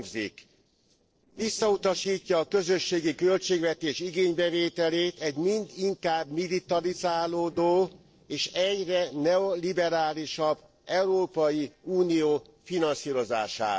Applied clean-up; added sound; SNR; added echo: neural separator model SepFormer DNS4.